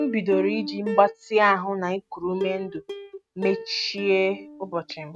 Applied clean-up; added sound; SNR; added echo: neural mask model RNNoise.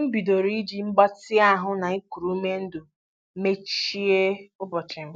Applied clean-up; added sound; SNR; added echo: none; none; none; none.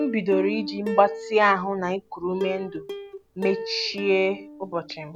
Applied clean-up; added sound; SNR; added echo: none; Plucked string instrument; 9 dB; none.